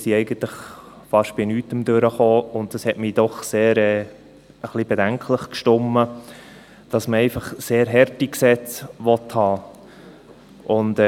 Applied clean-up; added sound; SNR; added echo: none; none; none; none.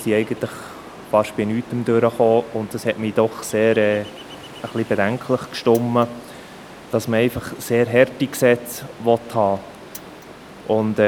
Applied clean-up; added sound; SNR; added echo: none; Mechanisms + Ocean; 19 dB; none.